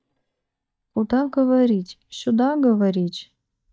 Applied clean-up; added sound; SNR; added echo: neural mask model DeepFilterNet 3.